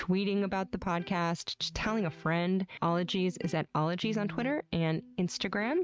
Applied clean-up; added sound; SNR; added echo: neural mask model RNNoise.